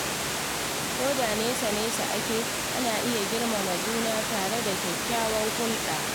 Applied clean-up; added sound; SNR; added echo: none; Water; -1 dB; none.